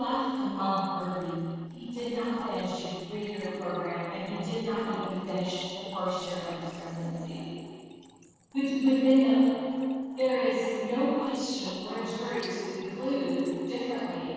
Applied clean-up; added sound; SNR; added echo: neural separator model SepFormer DNS4.